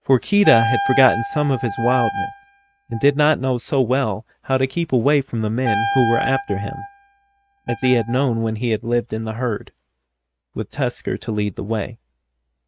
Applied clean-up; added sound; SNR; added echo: neural mask model RNNoise.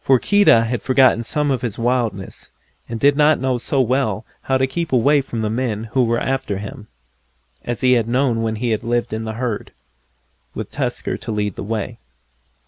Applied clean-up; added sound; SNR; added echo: none; none; none; none.